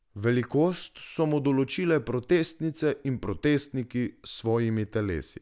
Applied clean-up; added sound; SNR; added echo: none; none; none; none.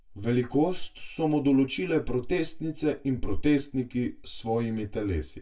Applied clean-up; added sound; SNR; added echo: none; none; none; reverberation time 0.1 s.